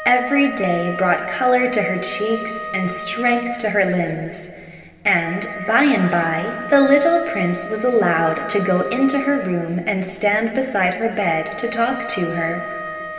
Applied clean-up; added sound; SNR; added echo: none; Wind instrument, woodwind instrument; 11 dB; reverberation time 2.3 s.